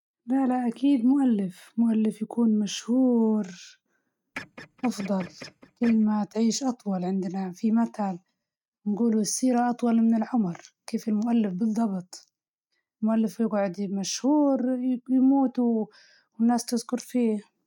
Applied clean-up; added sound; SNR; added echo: neural mask model RNNoise.